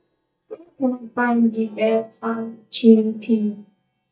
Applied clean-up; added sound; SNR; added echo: neural mask model DeepFilterNet 3.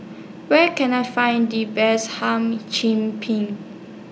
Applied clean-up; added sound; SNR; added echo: none; none; none; none.